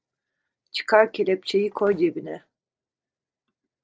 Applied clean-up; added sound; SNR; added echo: neural separator model SepFormer DNS4.